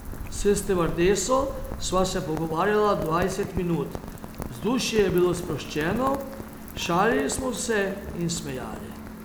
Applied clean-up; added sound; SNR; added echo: none; Rain; 10 dB; none.